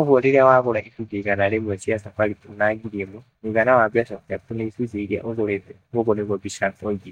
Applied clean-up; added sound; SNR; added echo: neural mask model DeepFilterNet 3.